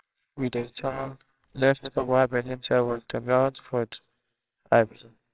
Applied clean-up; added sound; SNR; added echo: neural separator model SepFormer WHAMR!.